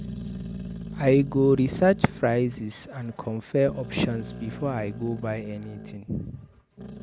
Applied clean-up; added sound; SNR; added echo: none; Growling; 12 dB; none.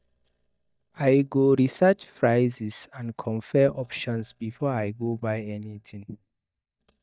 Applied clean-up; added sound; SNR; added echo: neural mask model DeepFilterNet 3.